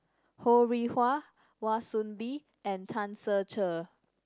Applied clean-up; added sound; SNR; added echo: none; none; none; none.